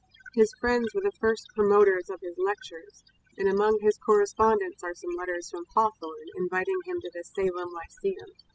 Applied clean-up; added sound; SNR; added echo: classical method spectral subtraction.